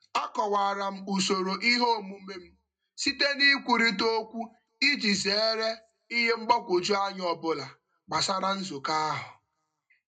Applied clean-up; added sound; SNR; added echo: none; none; none; reverberation time 0.2 s.